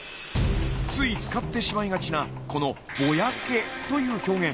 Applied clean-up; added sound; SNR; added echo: none; Insect; 19 dB; none.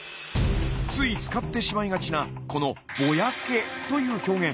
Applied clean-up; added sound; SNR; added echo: none; none; none; none.